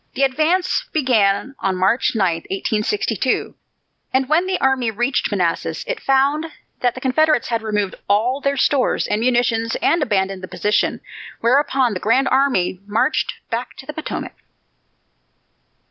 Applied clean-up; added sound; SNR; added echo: none; none; none; none.